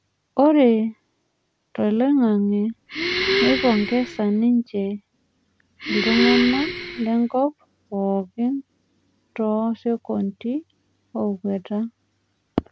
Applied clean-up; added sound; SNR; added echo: none; Breathing; 3 dB; none.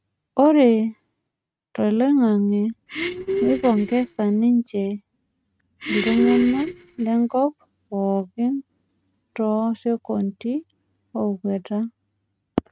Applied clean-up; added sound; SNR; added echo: neural mask model RNNoise.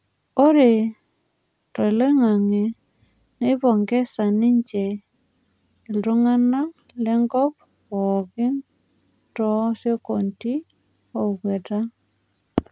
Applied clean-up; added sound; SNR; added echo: none; none; none; none.